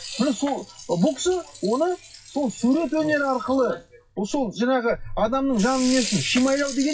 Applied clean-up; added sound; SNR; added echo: classical method WPE with log-MMSE.